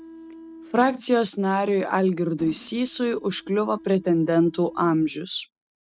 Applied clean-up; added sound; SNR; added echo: neural mask model RNNoise.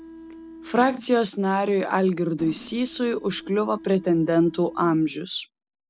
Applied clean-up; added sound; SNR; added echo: none; Mechanisms; 20 dB; none.